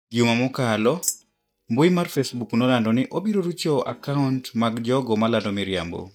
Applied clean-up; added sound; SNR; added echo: neural mask model DeepFilterNet 3.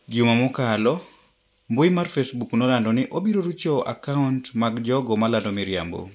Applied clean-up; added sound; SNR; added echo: none; none; none; none.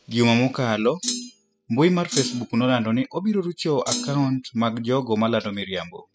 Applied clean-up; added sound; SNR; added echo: classical method spectral subtraction.